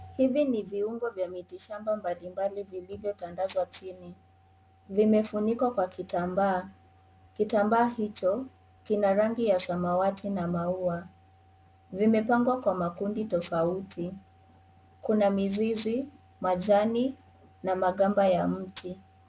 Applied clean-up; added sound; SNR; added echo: none; none; none; none.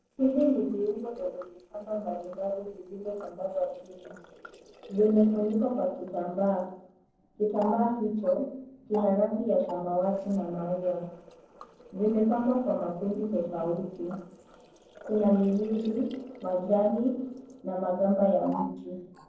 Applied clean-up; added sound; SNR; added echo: neural separator model SepFormer DNS4.